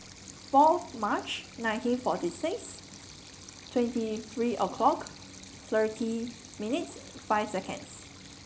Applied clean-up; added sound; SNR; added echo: none; Stream; 19 dB; none.